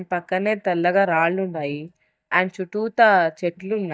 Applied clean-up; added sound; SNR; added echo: neural mask model DeepFilterNet 3.